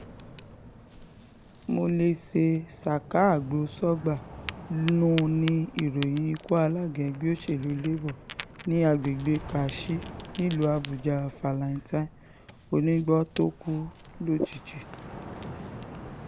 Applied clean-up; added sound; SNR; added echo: none; Ocean; 14 dB; none.